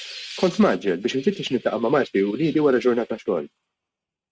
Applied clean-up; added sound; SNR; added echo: neural mask model RNNoise.